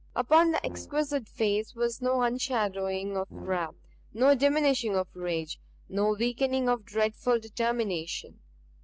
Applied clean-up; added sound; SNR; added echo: none; Brass instrument; 18 dB; none.